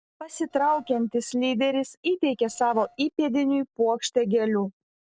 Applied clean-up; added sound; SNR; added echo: neural separator model SepFormer DNS4.